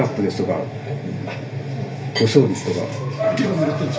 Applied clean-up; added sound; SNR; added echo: none; Bark / Motor vehicle (road) / Siren; 9 dB; reverberation time 0.3 s.